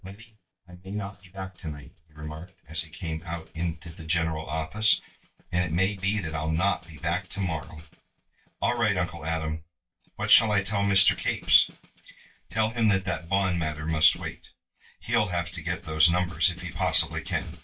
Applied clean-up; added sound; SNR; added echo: neural mask model DeepFilterNet 3.